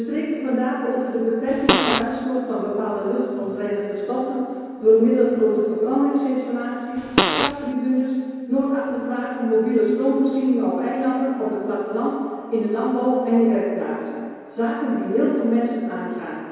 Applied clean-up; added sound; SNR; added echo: none; Fart; 0 dB; reverberation time 2.2 s.